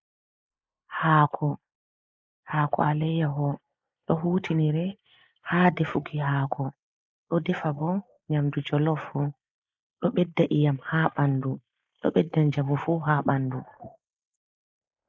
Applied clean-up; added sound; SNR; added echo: neural mask model Resemble Enhance denoiser.